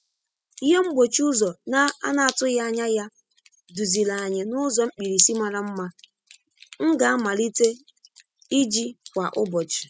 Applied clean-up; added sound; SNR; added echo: classical method spectral subtraction.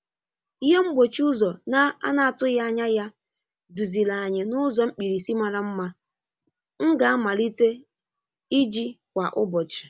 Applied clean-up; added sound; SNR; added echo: none; none; none; none.